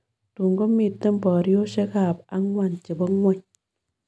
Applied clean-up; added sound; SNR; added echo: none; none; none; none.